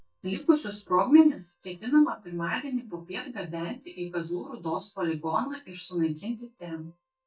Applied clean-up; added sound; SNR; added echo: neural mask model DeepFilterNet 3.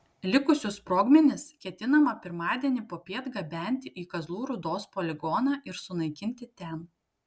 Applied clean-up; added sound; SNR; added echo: none; none; none; none.